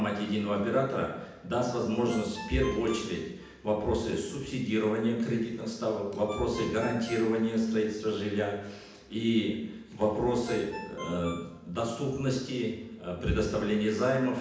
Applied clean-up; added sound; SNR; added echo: none; Ringtone; 20 dB; reverberation time 0.9 s.